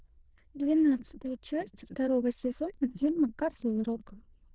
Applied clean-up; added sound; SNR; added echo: neural diffusion model UNIVERSE++.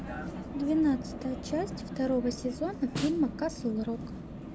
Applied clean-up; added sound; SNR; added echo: none; Snare drum + Vehicle; 7 dB; none.